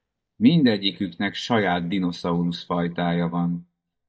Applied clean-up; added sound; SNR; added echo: neural mask model DeepFilterNet 3.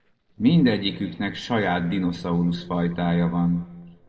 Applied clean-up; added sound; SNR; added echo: neural separator model SepFormer DNS4.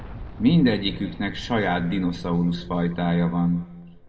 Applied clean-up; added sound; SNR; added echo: none; Boom; 16 dB; reverberation time 1.4 s.